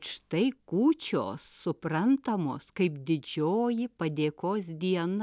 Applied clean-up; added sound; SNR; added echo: none; none; none; none.